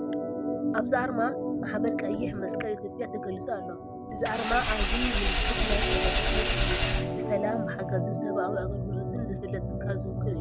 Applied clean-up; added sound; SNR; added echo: none; Engine / Vehicle + Organ; -4 dB; none.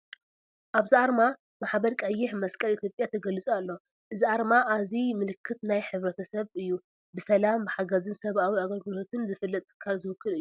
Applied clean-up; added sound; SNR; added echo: none; none; none; none.